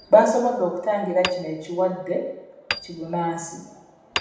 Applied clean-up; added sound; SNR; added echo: none; Hammer; 13 dB; reverberation time 0.9 s.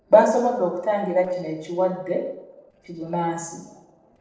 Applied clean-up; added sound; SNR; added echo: neural separator model SepFormer DNS4.